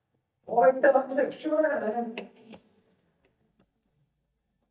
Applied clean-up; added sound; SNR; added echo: neural mask model DeepFilterNet 3.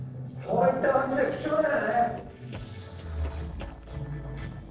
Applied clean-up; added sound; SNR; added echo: neural separator model SepFormer DNS4.